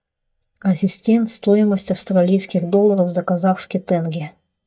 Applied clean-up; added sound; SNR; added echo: neural mask model DeepFilterNet 3.